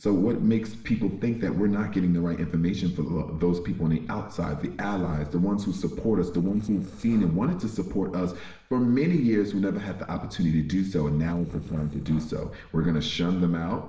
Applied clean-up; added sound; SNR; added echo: neural separator model SepFormer DNS4.